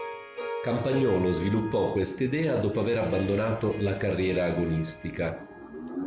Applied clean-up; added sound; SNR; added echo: none; Harp; 13 dB; none.